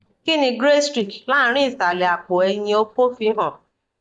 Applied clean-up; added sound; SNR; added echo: neural mask model DeepFilterNet 3.